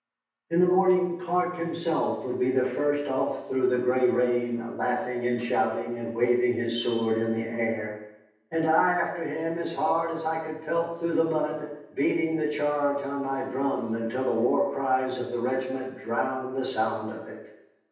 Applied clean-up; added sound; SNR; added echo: none; none; none; reverberation time 0.9 s.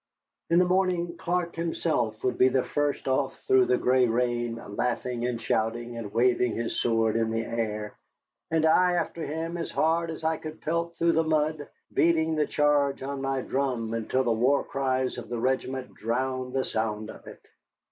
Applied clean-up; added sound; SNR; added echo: none; none; none; none.